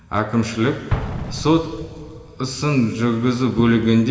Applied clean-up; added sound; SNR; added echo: none; Explosion; 12 dB; reverberation time 2.0 s.